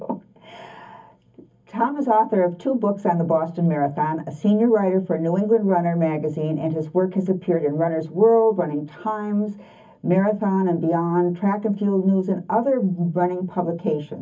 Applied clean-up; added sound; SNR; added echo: none; none; none; reverberation time 0.3 s.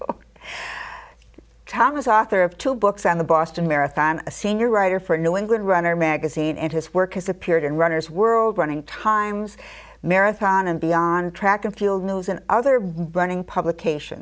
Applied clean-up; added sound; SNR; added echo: none; none; none; none.